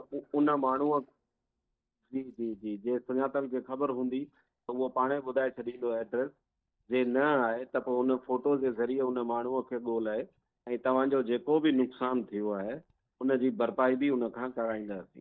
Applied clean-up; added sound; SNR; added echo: neural mask model DeepFilterNet 3.